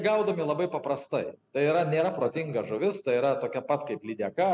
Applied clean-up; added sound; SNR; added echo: none; none; none; none.